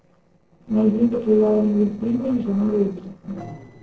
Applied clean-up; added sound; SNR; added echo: neural separator model SepFormer DNS4.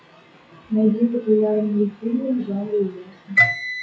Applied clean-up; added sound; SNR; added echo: classical method WPE with log-MMSE.